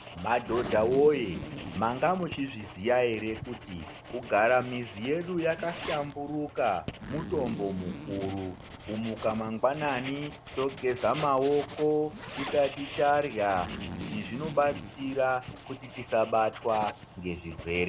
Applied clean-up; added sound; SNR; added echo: none; Zipper (clothing) + Writing; 12 dB; none.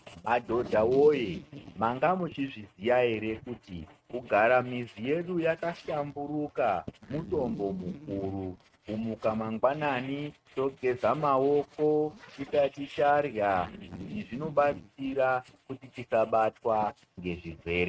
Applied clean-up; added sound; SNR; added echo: neural mask model RNNoise.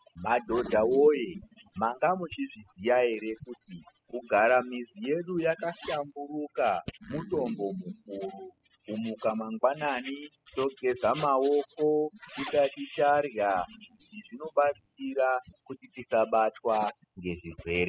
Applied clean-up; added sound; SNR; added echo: classical method spectral subtraction.